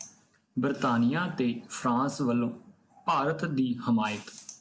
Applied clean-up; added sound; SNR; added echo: none; none; none; none.